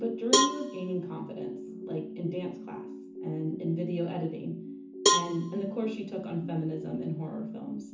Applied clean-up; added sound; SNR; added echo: none; Cowbell; -2 dB; reverberation time 0.6 s.